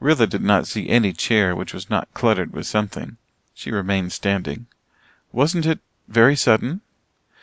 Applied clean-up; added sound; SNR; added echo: none; none; none; none.